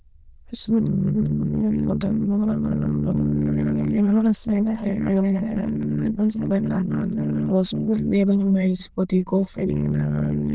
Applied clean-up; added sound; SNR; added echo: neural diffusion model UNIVERSE++.